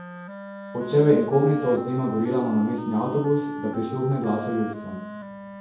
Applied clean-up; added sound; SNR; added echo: none; Wind instrument, woodwind instrument; 11 dB; reverberation time 0.7 s.